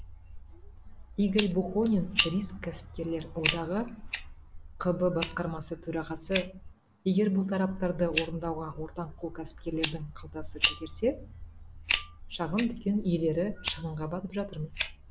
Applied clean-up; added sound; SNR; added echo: none; Fire; 6 dB; none.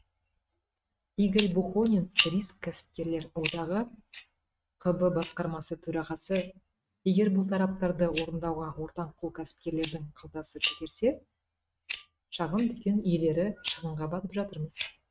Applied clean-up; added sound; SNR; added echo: neural mask model RNNoise.